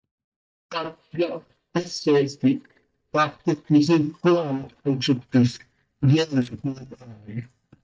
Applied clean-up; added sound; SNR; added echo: neural mask model DeepFilterNet 3.